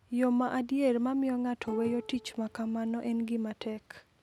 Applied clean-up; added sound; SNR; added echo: none; Plucked string instrument; 16 dB; none.